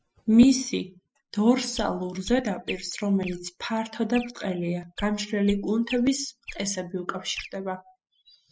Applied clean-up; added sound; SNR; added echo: classical method spectral subtraction.